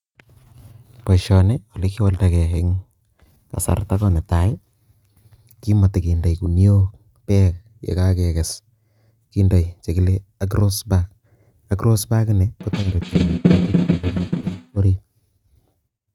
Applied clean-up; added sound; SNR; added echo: neural mask model RNNoise.